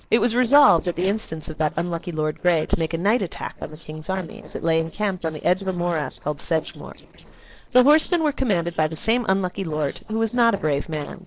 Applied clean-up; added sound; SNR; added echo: neural separator model SepFormer DNS4.